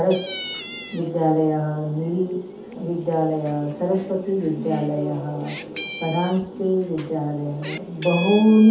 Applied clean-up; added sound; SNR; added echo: none; Meow; 16 dB; reverberation time 0.5 s.